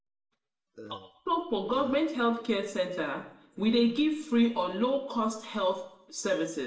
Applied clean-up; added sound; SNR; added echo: none; Burping, eructation; 19 dB; reverberation time 0.6 s.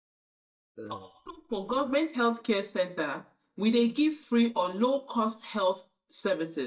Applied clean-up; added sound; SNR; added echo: neural mask model DeepFilterNet 3.